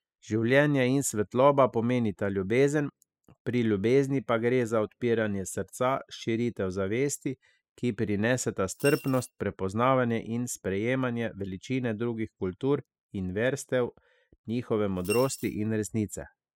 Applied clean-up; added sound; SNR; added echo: classical method spectral subtraction.